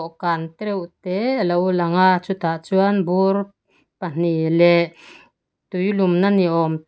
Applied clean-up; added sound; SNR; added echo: none; none; none; none.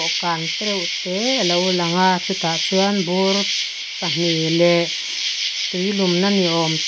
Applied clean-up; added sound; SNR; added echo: none; Insect; 3 dB; none.